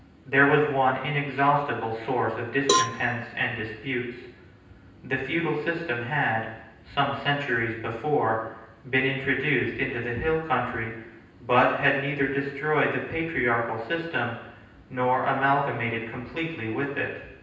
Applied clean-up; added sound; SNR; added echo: none; Cowbell; 4 dB; reverberation time 0.9 s.